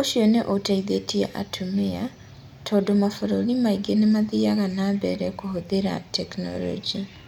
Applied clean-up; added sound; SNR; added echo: none; none; none; none.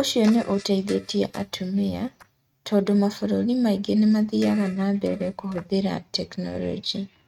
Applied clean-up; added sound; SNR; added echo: neural mask model RNNoise.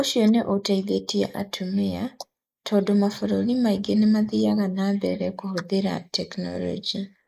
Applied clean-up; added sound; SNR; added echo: neural mask model Resemble Enhance denoiser.